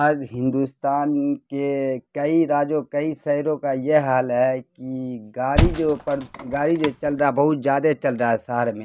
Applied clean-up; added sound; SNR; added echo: none; Thump, thud; 3 dB; none.